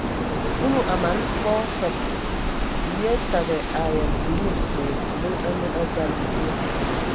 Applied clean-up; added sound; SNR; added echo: none; Waves, surf + Water; -3 dB; none.